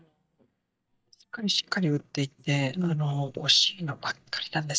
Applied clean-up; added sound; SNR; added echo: neural mask model DeepFilterNet 3.